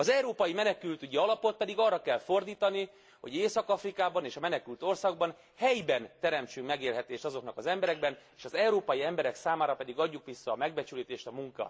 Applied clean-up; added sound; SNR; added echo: none; none; none; none.